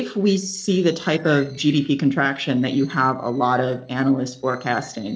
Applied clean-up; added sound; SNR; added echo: neural separator model SepFormer DNS4.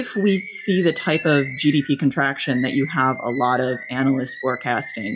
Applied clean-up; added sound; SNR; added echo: classical method WPE with log-MMSE.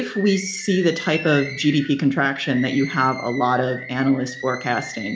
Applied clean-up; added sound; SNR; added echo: none; Bird; 13 dB; reverberation time 0.4 s.